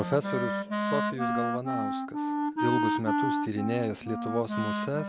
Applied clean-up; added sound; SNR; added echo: none; Wind instrument, woodwind instrument; -2 dB; none.